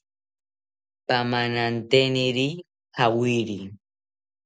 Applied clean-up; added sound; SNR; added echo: none; none; none; none.